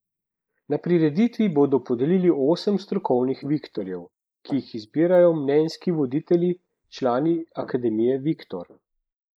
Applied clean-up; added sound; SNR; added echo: neural mask model Resemble Enhance denoiser.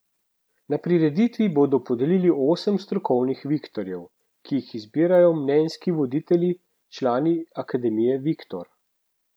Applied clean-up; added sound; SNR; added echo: none; none; none; none.